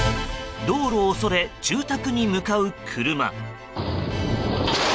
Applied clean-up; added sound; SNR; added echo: none; none; none; none.